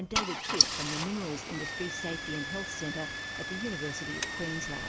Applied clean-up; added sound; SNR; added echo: none; Engine starting / Car; -4 dB; none.